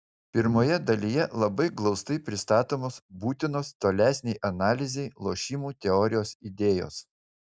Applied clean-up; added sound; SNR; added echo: none; none; none; none.